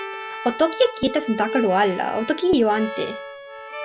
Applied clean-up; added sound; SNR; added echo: none; Bowed string instrument + Trumpet; 10 dB; none.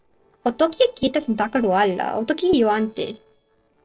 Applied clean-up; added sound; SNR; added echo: neural separator model SepFormer DNS4.